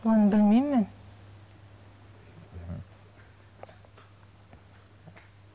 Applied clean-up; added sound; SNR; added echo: none; none; none; none.